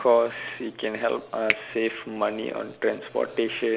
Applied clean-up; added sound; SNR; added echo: none; Finger snapping; 10 dB; none.